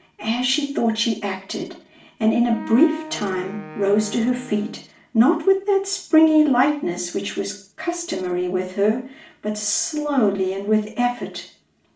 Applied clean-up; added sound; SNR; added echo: none; Wind instrument, woodwind instrument; 15 dB; reverberation time 0.4 s.